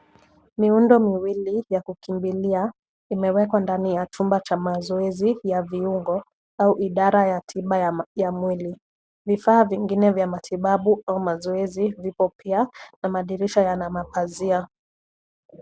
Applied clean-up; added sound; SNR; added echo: none; none; none; none.